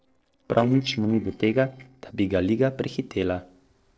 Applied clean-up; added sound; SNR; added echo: neural separator model SepFormer DNS4.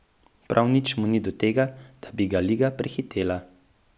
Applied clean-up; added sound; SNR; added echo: none; none; none; none.